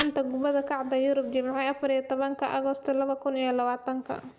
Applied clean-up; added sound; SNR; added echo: none; Fire; 15 dB; none.